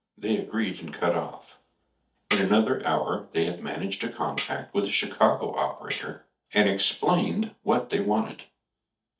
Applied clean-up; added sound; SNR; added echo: neural mask model DeepFilterNet 3.